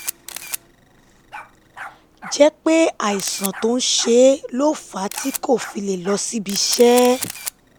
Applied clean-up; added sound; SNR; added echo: none; Camera + Bark; 14 dB; none.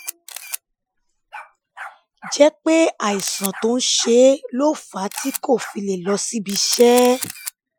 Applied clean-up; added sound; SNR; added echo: classical method Wiener filter.